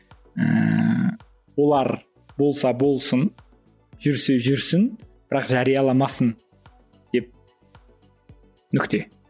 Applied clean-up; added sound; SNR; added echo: none; none; none; none.